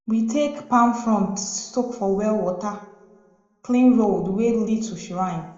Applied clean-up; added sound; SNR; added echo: none; none; none; reverberation time 0.9 s.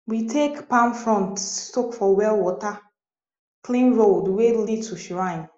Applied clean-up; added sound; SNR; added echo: none; none; none; none.